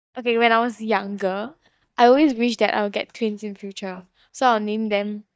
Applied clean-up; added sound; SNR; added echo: neural mask model DeepFilterNet 3.